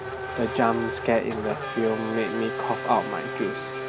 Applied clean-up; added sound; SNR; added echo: none; Race car, auto racing / Accelerating, revving, vroom; 5 dB; none.